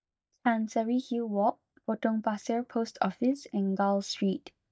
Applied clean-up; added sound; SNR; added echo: neural mask model DeepFilterNet 3.